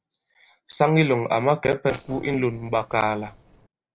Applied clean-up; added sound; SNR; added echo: neural separator model SepFormer DNS4.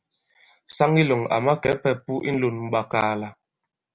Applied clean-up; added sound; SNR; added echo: none; none; none; none.